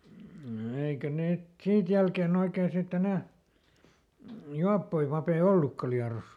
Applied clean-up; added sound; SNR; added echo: none; none; none; none.